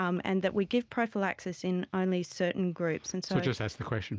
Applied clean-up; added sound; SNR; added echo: none; none; none; none.